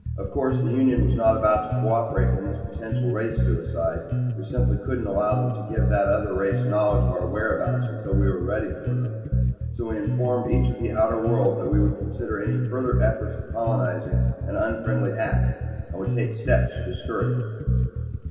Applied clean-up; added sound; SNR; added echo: none; Bass guitar; -1 dB; reverberation time 2.4 s.